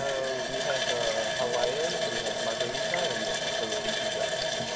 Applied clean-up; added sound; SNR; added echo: none; Water tap, faucet; -5 dB; none.